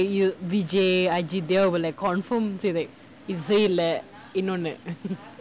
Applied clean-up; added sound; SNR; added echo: none; none; none; none.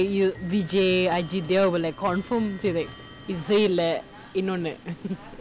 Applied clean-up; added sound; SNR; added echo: none; Clock; 18 dB; none.